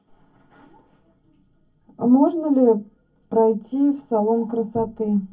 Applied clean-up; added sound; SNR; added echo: none; none; none; reverberation time 0.3 s.